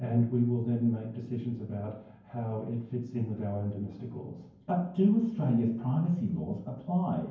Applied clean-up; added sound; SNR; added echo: none; none; none; reverberation time 0.9 s.